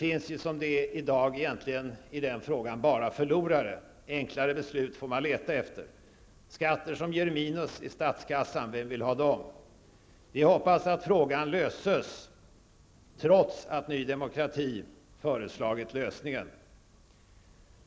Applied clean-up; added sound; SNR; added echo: none; none; none; none.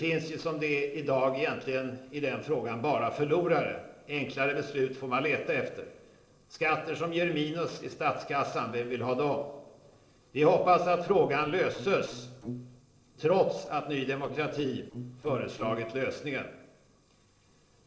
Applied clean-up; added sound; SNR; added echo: neural separator model SepFormer DNS4.